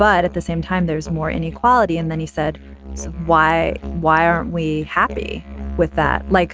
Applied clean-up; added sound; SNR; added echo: neural mask model RNNoise.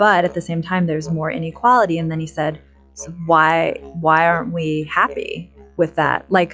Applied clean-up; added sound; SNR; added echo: classical method log-MMSE.